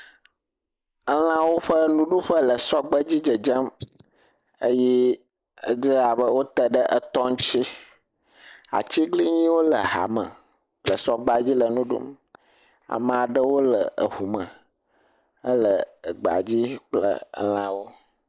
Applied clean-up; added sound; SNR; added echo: neural mask model Resemble Enhance denoiser.